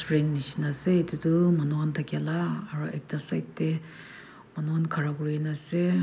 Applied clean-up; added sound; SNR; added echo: none; none; none; none.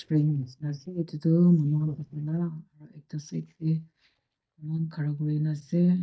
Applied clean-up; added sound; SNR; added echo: neural mask model DeepFilterNet 3.